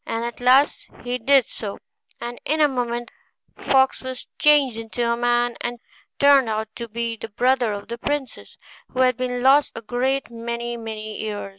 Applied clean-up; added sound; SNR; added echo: none; none; none; none.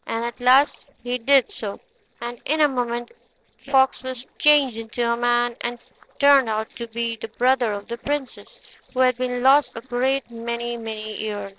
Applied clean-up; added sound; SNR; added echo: neural separator model SepFormer DNS4.